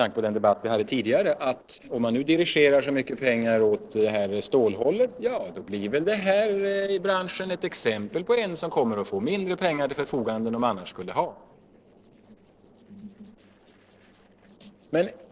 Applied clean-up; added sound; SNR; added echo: neural separator model SepFormer DNS4.